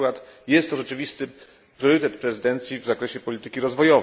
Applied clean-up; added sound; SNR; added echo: none; none; none; none.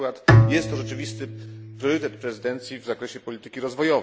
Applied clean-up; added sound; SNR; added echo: none; Bowed string instrument; -3 dB; none.